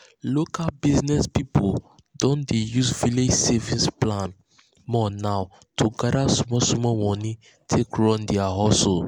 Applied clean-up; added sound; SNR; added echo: none; none; none; none.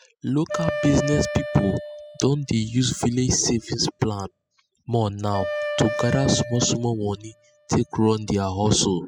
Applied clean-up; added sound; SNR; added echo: classical method spectral subtraction.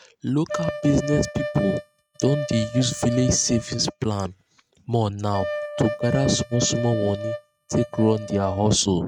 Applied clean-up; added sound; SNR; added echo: neural mask model RNNoise.